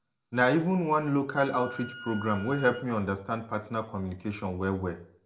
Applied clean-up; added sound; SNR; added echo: none; Wind instrument, woodwind instrument; 16 dB; reverberation time 0.4 s.